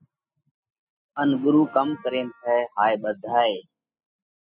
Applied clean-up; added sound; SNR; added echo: classical method spectral subtraction.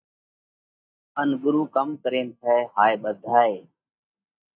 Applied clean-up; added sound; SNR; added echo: neural mask model DeepFilterNet 3.